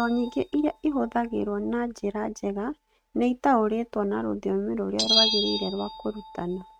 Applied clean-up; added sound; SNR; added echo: neural mask model RNNoise.